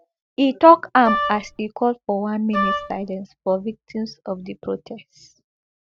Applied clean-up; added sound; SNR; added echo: none; Wind instrument, woodwind instrument; 4 dB; none.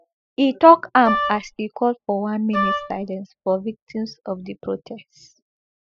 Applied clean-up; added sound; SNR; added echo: classical method spectral subtraction.